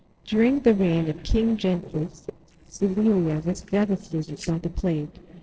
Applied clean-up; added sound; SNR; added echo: neural separator model SepFormer DNS4.